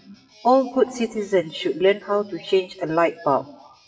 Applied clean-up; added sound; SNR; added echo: classical method WPE with log-MMSE.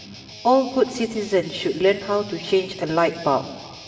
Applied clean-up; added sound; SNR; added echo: none; Guitar; 18 dB; reverberation time 1.8 s.